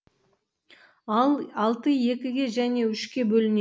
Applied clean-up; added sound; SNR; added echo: none; none; none; none.